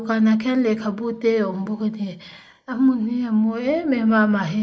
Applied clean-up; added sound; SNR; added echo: neural mask model Resemble Enhance denoiser.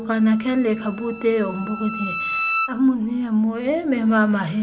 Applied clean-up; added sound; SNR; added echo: none; Bowed string instrument; 10 dB; none.